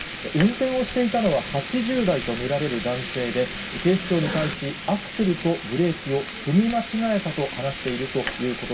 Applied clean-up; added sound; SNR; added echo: none; Frying (food); 6 dB; reverberation time 0.2 s.